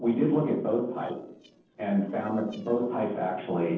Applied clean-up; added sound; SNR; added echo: neural separator model SepFormer DNS4.